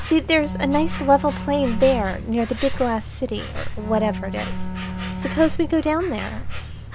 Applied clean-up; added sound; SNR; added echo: none; Insect + Bowed string instrument; 5 dB; none.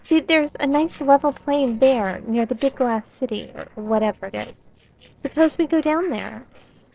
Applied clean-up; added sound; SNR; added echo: neural separator model SepFormer DNS4.